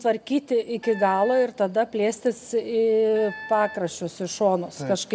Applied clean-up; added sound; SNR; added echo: none; Wind instrument, woodwind instrument; 17 dB; reverberation time 0.5 s.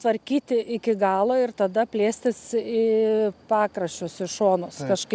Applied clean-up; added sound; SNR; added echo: none; none; none; none.